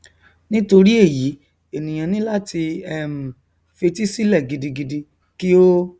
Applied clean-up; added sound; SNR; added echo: none; none; none; none.